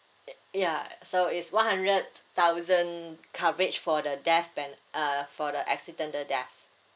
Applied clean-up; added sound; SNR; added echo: none; none; none; none.